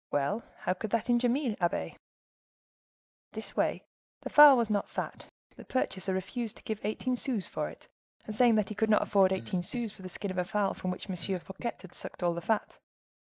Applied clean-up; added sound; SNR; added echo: neural mask model DeepFilterNet 3.